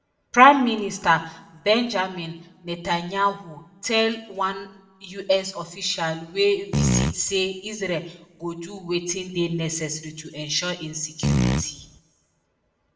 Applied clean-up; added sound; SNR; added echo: none; Fart; -2 dB; reverberation time 0.6 s.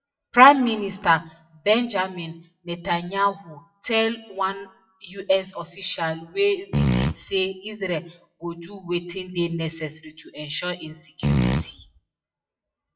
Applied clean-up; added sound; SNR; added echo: classical method WPE with log-MMSE.